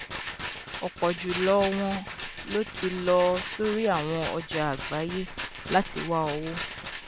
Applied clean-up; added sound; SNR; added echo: none; Rattle; 7 dB; none.